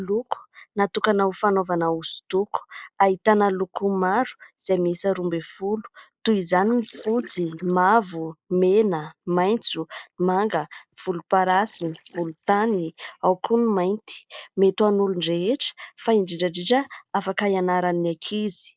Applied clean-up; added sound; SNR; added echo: neural mask model Resemble Enhance denoiser.